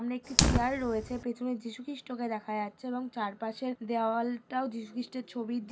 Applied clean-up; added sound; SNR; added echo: none; Fire; 3 dB; none.